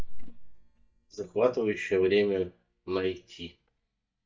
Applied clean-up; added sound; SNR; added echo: neural mask model DeepFilterNet 3.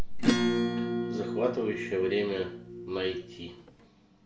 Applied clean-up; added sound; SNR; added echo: none; Acoustic guitar / Strum; -1 dB; reverberation time 0.4 s.